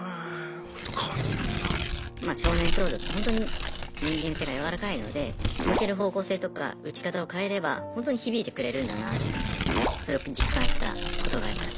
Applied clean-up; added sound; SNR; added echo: none; Tearing; -1 dB; none.